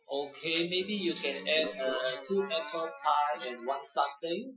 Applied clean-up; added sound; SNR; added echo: classical method Wiener filter.